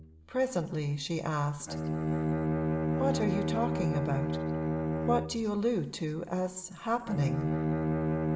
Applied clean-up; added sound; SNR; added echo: none; Bowed string instrument; -1 dB; reverberation time 2.7 s.